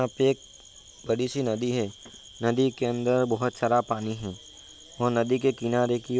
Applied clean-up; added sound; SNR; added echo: none; none; none; none.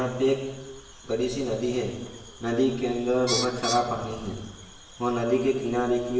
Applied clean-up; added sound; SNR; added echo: none; Bird; 12 dB; reverberation time 1.1 s.